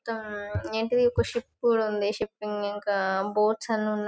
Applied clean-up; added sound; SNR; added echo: neural mask model RNNoise.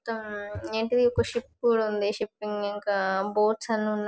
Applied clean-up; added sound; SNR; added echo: neural separator model SepFormer DNS4.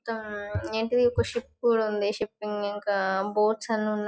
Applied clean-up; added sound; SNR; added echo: classical method log-MMSE.